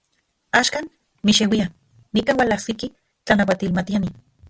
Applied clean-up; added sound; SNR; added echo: none; none; none; none.